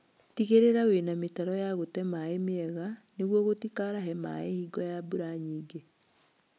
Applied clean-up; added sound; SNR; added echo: none; none; none; none.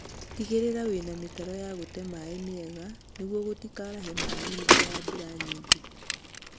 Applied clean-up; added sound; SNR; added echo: none; Bicycle; -4 dB; none.